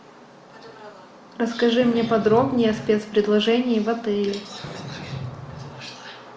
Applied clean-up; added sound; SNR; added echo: none; Fireworks; 12 dB; none.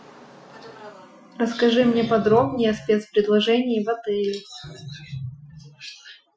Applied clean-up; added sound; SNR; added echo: classical method Wiener filter.